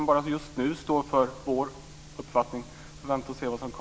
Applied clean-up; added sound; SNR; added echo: none; none; none; none.